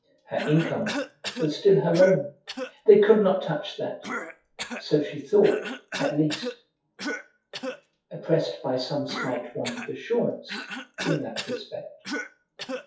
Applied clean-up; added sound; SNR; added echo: classical method WPE with log-MMSE.